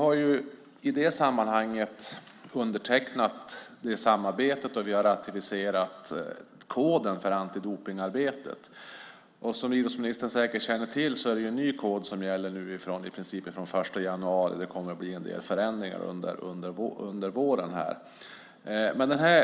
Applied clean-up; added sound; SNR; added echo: none; none; none; none.